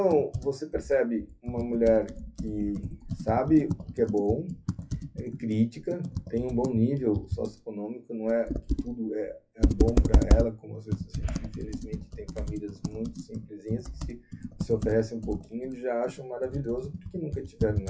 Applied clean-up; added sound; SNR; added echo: classical method WPE with log-MMSE.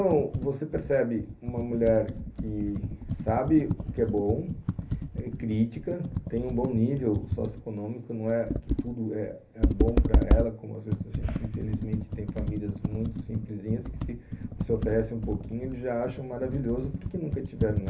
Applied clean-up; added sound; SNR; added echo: none; Computer keyboard; 1 dB; reverberation time 0.3 s.